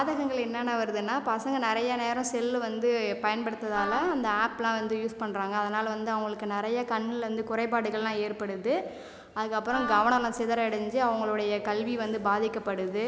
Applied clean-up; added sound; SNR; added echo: none; Wind instrument, woodwind instrument; 9 dB; none.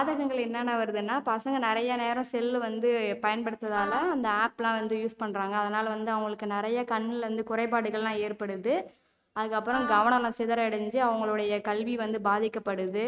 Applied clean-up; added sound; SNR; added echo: neural mask model RNNoise.